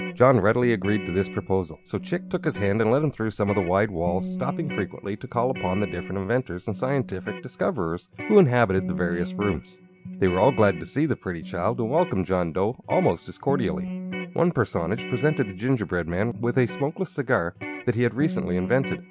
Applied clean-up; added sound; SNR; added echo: none; Electric guitar; 11 dB; none.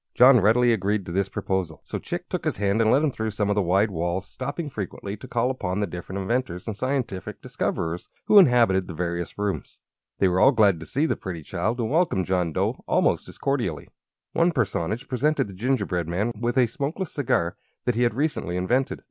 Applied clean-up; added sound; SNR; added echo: none; none; none; none.